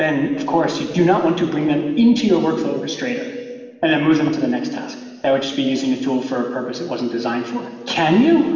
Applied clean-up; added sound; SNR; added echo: none; none; none; reverberation time 1.7 s.